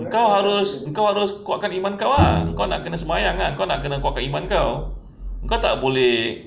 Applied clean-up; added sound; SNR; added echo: none; Bowed string instrument; 5 dB; none.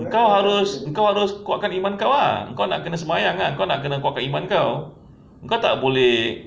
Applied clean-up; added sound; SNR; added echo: none; none; none; none.